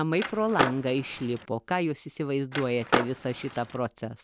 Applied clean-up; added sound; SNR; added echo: none; Skateboard; 3 dB; none.